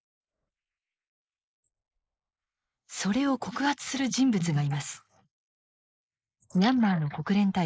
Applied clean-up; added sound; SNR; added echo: neural mask model Resemble Enhance denoiser.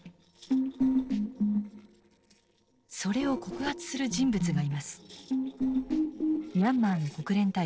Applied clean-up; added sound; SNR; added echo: neural separator model SepFormer DNS4.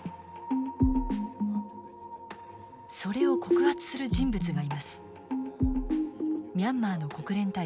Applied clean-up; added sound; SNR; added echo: none; none; none; none.